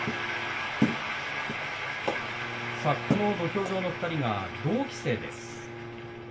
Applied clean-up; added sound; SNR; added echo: none; Bowed string instrument; 13 dB; reverberation time 0.2 s.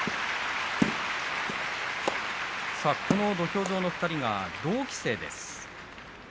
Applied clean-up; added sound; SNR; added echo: none; none; none; none.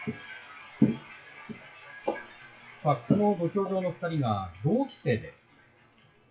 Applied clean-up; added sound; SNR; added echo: classical method WPE with log-MMSE.